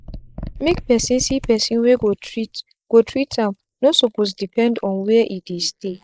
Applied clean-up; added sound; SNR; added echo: neural mask model Resemble Enhance denoiser.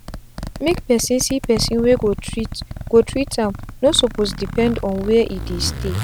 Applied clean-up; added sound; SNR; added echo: none; Zipper (clothing); 9 dB; none.